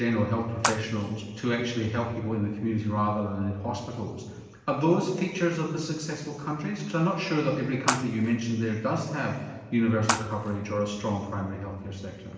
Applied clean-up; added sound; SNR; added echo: none; Water / Splash, splatter; 7 dB; reverberation time 1.3 s.